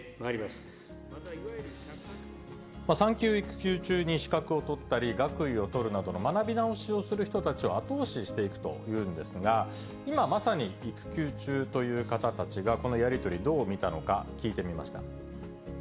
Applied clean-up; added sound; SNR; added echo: none; none; none; none.